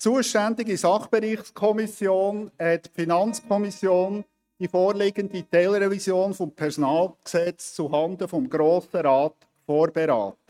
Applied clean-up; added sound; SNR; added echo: neural mask model RNNoise.